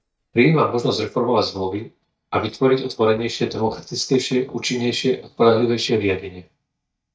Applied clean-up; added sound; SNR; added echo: neural mask model DeepFilterNet 3.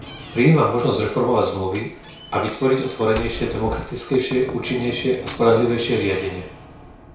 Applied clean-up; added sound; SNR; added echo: none; Knock / Slam; 14 dB; reverberation time 0.6 s.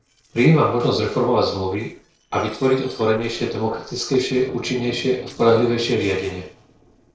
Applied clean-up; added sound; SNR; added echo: neural separator model SepFormer DNS4.